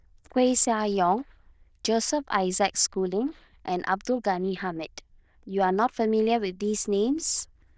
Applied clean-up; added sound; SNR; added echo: neural diffusion model UNIVERSE++.